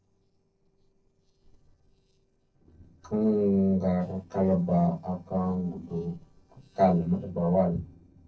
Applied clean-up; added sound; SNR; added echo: neural separator model SepFormer DNS4.